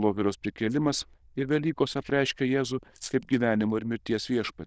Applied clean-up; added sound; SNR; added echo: neural diffusion model UNIVERSE++.